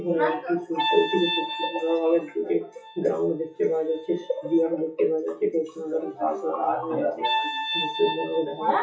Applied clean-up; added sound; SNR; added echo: classical method WPE with log-MMSE.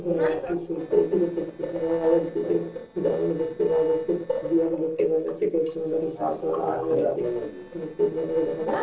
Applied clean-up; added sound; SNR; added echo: neural separator model SepFormer DNS4.